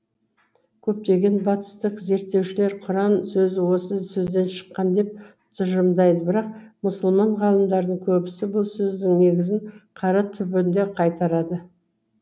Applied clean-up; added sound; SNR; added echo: none; none; none; none.